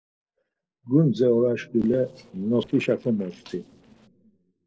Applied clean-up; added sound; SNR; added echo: neural separator model SepFormer DNS4.